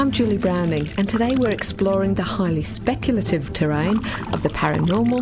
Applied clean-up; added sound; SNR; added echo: none; Liquid; 18 dB; none.